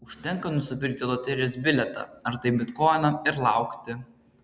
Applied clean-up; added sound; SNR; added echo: none; none; none; none.